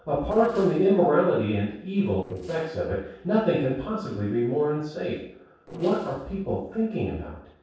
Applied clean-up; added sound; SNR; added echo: neural separator model SepFormer DNS4.